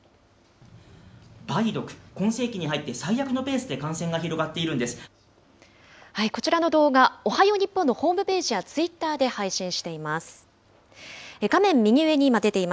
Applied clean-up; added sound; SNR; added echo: none; none; none; none.